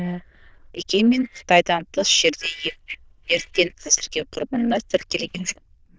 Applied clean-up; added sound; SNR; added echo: neural diffusion model UNIVERSE++.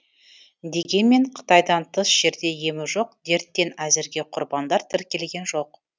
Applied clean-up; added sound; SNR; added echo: none; none; none; none.